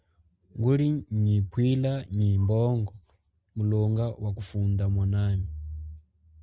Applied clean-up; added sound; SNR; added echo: none; none; none; none.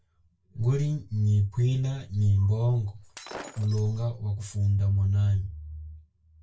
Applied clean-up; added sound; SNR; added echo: none; Shatter; 18 dB; reverberation time 0.2 s.